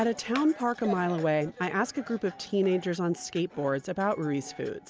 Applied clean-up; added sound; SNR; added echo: none; none; none; none.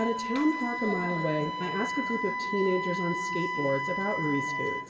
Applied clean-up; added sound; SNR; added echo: none; Wind instrument, woodwind instrument; 2 dB; reverberation time 1.8 s.